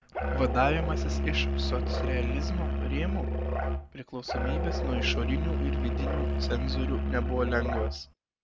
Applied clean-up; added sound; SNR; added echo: none; Musical instrument; -4 dB; none.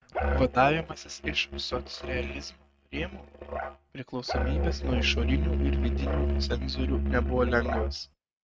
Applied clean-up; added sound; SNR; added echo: neural mask model RNNoise.